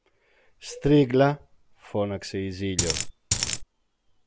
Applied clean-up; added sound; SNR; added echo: none; Coin (dropping); -1 dB; none.